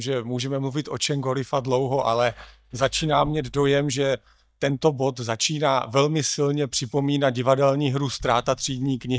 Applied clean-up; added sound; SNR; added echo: neural mask model DeepFilterNet 3.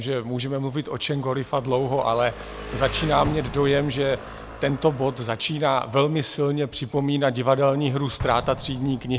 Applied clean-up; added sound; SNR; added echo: none; Explosion + Engine; 14 dB; none.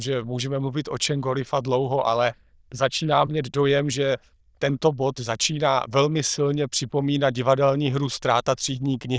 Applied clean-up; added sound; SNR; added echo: neural diffusion model UNIVERSE++.